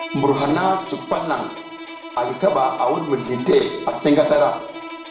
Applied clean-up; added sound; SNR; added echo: none; Bowed string instrument; 13 dB; reverberation time 0.8 s.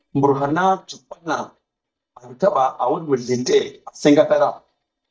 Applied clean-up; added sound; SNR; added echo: neural mask model DeepFilterNet 3.